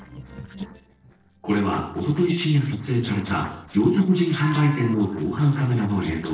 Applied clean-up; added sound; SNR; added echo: neural separator model SepFormer DNS4.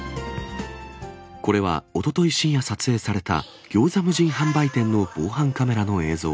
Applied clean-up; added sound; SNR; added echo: none; none; none; none.